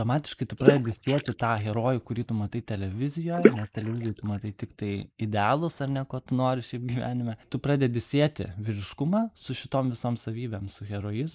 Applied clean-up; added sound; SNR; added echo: neural mask model Resemble Enhance denoiser.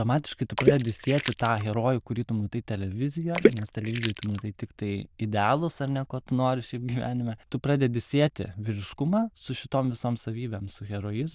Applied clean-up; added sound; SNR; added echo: neural diffusion model UNIVERSE++.